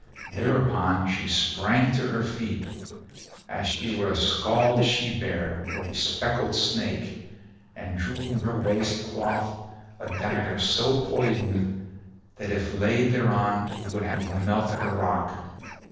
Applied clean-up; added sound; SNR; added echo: neural separator model SepFormer DNS4.